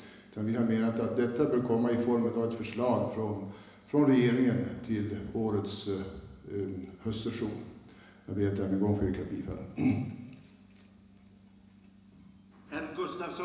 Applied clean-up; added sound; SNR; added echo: none; none; none; reverberation time 1.0 s.